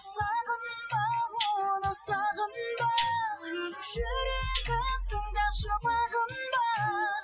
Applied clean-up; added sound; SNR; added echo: classical method Wiener filter.